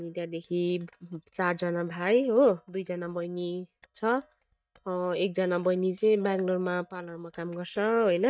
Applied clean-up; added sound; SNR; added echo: neural mask model DeepFilterNet 3.